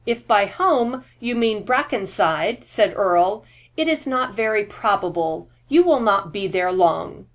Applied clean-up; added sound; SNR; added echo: none; none; none; none.